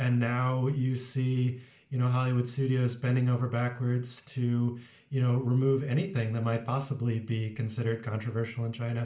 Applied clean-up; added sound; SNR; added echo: none; none; none; reverberation time 0.4 s.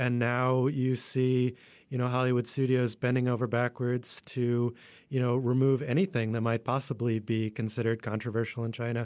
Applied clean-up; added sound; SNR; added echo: none; none; none; none.